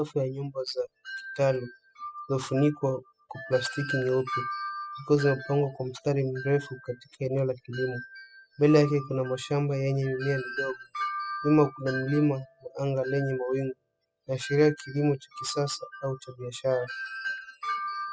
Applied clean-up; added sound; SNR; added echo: classical method spectral subtraction.